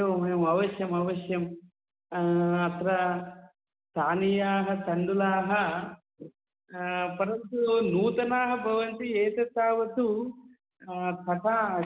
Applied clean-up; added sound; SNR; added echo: none; none; none; none.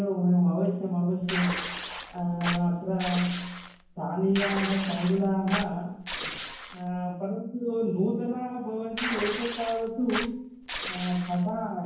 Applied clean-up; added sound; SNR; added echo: none; Tearing; 8 dB; reverberation time 0.9 s.